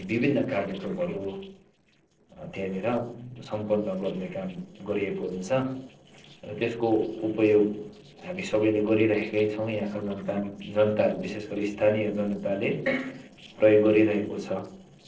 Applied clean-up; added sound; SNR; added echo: neural separator model SepFormer DNS4.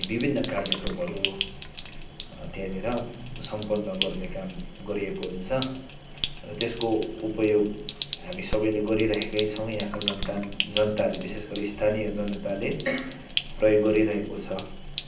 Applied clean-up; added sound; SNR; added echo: none; Sink (filling or washing); 3 dB; reverberation time 0.6 s.